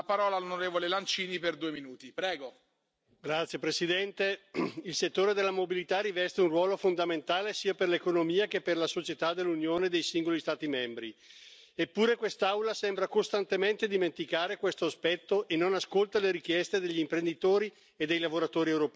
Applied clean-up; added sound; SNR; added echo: none; none; none; none.